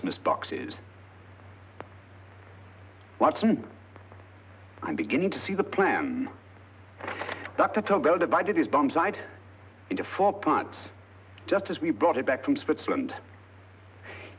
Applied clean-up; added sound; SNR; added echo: none; none; none; none.